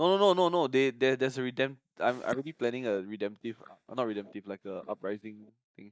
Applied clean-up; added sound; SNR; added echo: neural mask model DeepFilterNet 3.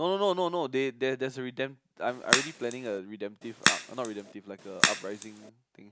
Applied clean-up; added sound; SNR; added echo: none; Crack; -3 dB; none.